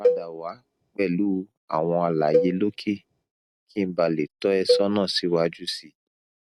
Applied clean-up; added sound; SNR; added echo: none; Cowbell; 3 dB; none.